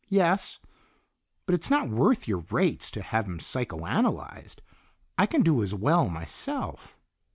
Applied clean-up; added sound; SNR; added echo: none; none; none; none.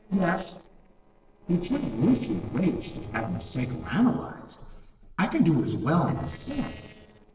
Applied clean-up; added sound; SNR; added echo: neural separator model SepFormer DNS4.